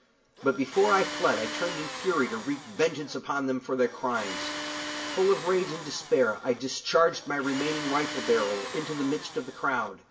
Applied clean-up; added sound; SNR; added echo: none; Tools; 9 dB; reverberation time 0.4 s.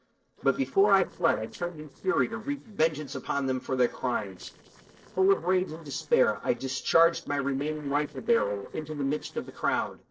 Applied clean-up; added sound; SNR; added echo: neural separator model SepFormer DNS4.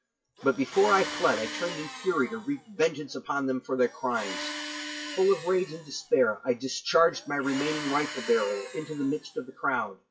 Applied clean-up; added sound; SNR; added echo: classical method WPE with log-MMSE.